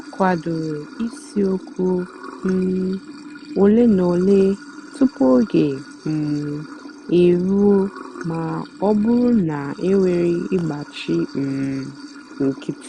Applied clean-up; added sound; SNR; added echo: none; Sink (filling or washing) / Water; 18 dB; none.